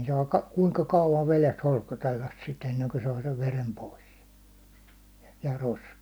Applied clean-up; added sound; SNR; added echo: none; none; none; none.